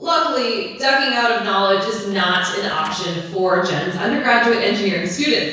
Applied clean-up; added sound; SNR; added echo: neural separator model SepFormer DNS4.